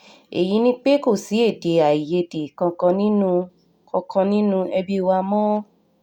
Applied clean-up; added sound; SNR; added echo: none; none; none; none.